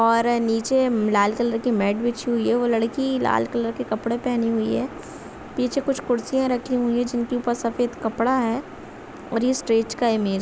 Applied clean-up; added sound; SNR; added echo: none; none; none; none.